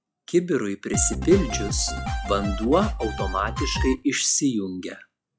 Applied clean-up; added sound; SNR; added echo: classical method log-MMSE.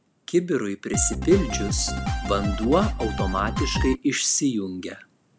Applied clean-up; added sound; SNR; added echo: none; Drum kit; 2 dB; none.